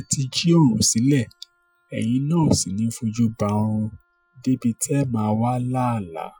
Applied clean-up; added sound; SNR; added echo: classical method Wiener filter.